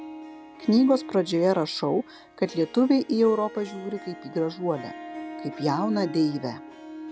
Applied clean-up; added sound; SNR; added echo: none; Harp; 14 dB; none.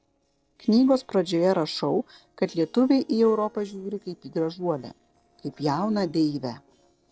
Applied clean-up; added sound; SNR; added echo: neural separator model SepFormer DNS4.